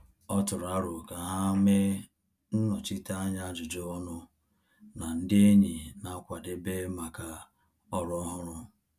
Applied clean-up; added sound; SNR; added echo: none; none; none; none.